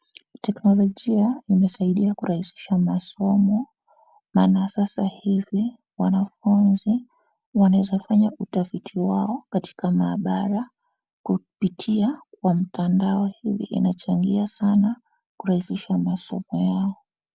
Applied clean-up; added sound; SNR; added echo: none; none; none; none.